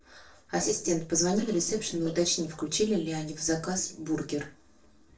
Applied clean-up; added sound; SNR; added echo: neural separator model SepFormer DNS4.